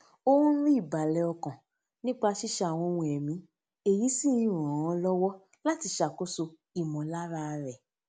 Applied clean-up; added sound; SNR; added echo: none; none; none; none.